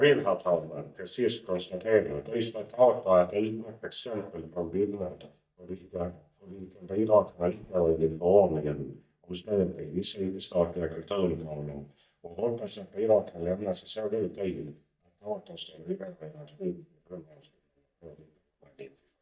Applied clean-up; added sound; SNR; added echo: neural mask model DeepFilterNet 3.